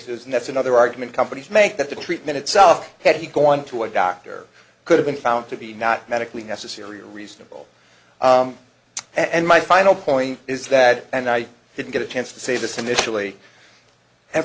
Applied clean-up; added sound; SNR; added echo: none; none; none; none.